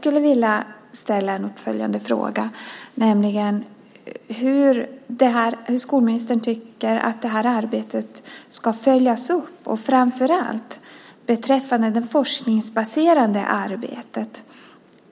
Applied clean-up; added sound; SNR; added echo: none; none; none; none.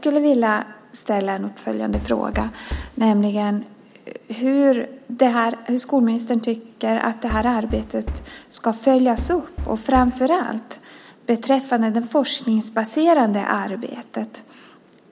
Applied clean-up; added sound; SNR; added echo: none; Knock; 10 dB; none.